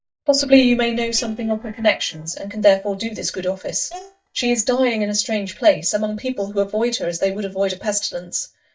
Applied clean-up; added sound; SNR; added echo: neural mask model DeepFilterNet 3.